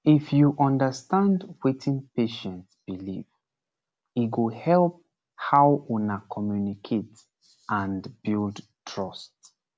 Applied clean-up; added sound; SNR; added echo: none; none; none; none.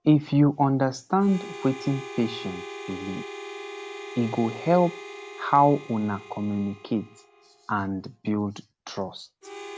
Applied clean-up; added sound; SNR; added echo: none; Harmonica; 15 dB; none.